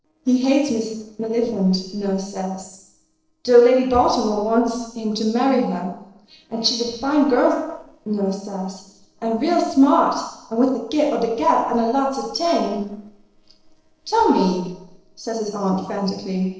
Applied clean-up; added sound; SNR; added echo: neural separator model SepFormer DNS4.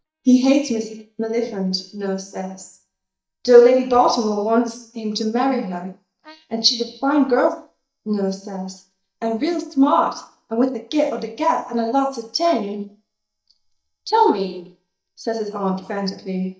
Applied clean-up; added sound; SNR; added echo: neural mask model DeepFilterNet 3.